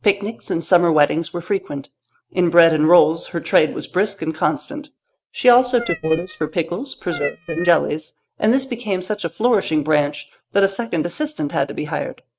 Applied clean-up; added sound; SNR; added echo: neural mask model RNNoise.